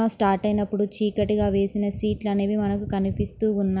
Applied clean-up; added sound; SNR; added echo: none; none; none; none.